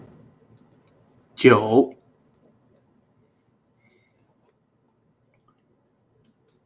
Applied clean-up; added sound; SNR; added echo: none; none; none; none.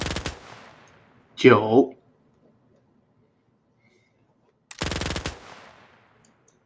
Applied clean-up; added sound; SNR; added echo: none; Gunshot, gunfire; 11 dB; none.